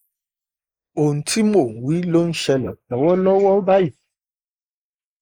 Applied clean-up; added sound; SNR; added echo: neural mask model Resemble Enhance denoiser.